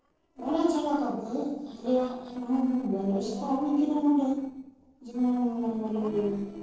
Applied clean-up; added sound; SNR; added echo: neural separator model SepFormer DNS4.